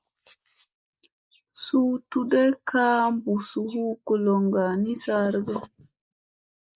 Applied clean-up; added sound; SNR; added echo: neural mask model Resemble Enhance denoiser.